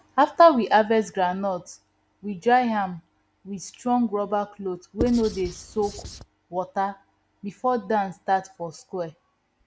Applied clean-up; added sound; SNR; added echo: none; Writing; 10 dB; none.